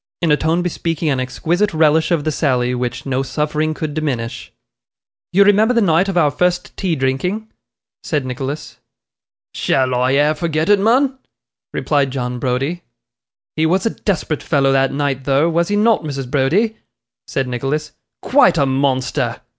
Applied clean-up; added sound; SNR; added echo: none; none; none; none.